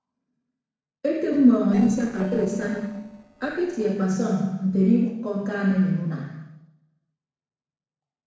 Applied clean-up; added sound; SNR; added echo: neural separator model SepFormer DNS4.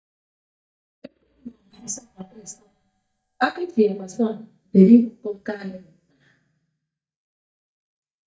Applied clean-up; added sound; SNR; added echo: neural mask model DeepFilterNet 3.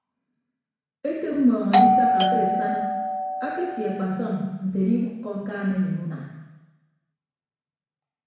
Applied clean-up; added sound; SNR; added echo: none; Doorbell; -5 dB; reverberation time 1.1 s.